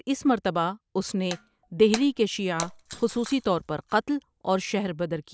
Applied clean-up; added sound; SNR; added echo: none; Shatter; 15 dB; none.